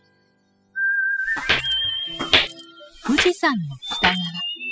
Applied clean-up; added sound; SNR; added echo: classical method spectral subtraction.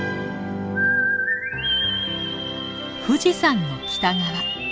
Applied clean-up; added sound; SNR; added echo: none; none; none; none.